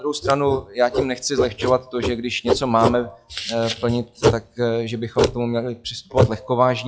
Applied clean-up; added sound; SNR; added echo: classical method log-MMSE.